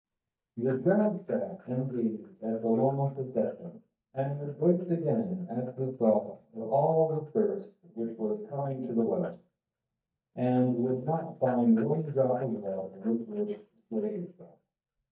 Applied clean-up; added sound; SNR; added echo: neural mask model DeepFilterNet 3.